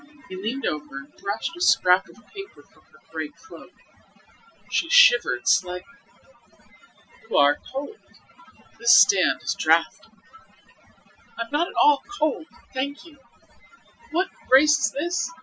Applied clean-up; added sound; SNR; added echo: classical method Wiener filter.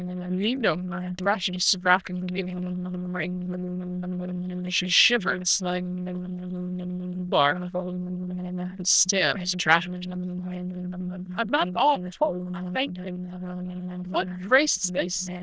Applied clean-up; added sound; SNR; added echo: neural diffusion model UNIVERSE++.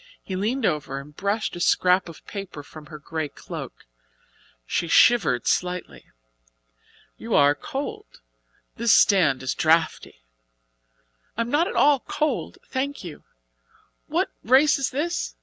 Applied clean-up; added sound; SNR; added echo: none; none; none; none.